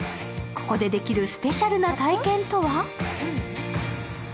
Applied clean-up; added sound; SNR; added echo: none; none; none; none.